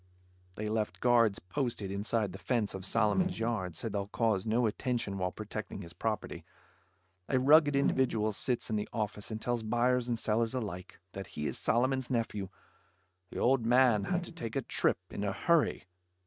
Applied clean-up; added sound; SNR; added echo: neural mask model RNNoise.